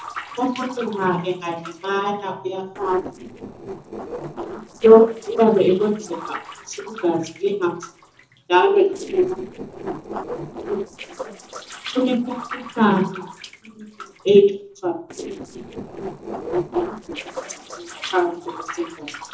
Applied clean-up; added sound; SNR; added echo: neural separator model SepFormer DNS4.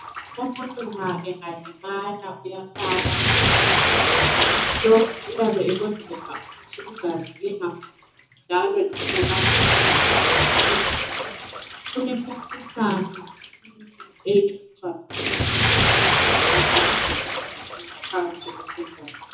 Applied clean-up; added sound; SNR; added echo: none; Bathtub (filling or washing); -5 dB; reverberation time 0.6 s.